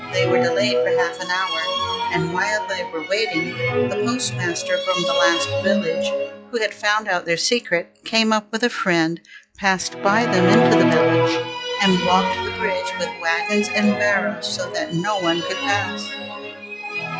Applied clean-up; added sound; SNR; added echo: classical method log-MMSE.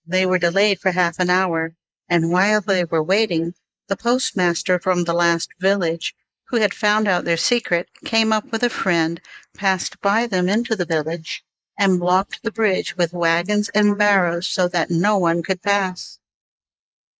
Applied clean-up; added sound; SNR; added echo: neural mask model Resemble Enhance denoiser.